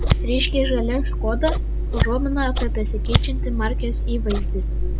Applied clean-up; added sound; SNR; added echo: none; Scissors; -5 dB; none.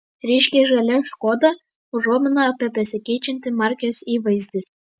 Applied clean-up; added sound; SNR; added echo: none; none; none; none.